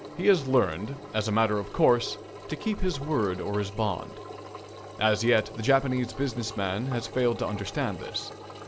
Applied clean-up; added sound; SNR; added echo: none; Engine; 14 dB; none.